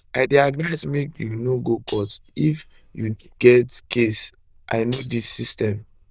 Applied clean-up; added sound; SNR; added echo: neural diffusion model UNIVERSE++.